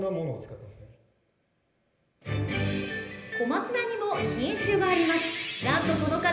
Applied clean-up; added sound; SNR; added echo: none; none; none; reverberation time 0.8 s.